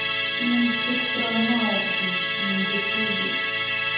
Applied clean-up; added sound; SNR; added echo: none; Musical instrument; -4 dB; reverberation time 0.8 s.